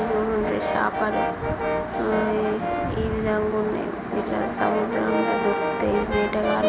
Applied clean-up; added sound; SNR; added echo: none; Brass instrument; 3 dB; none.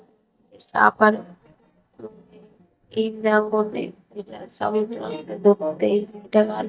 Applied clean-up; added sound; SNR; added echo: neural mask model DeepFilterNet 3.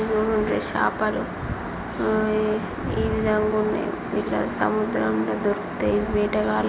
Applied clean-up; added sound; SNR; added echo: none; none; none; none.